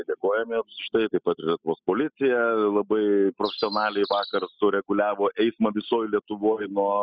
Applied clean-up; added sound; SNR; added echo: classical method spectral subtraction.